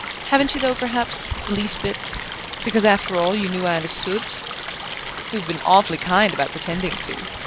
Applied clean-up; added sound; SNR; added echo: none; Stream; 8 dB; none.